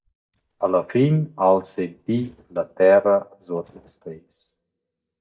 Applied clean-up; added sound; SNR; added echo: neural mask model DeepFilterNet 3.